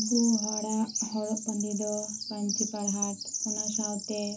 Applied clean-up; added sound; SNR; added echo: none; Bird vocalization, bird call, bird song; 3 dB; reverberation time 0.4 s.